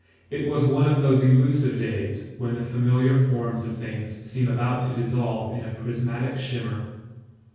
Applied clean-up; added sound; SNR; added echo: none; none; none; reverberation time 1.3 s.